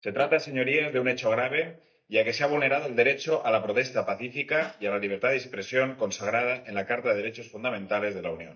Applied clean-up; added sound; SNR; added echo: neural mask model DeepFilterNet 3.